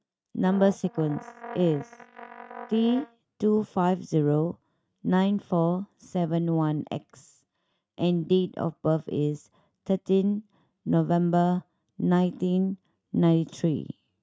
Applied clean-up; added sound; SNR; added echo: neural mask model RNNoise.